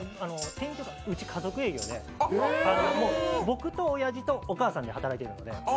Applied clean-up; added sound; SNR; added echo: none; Tambourine; 14 dB; none.